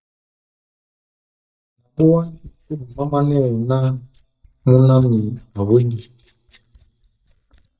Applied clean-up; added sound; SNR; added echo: neural mask model DeepFilterNet 3.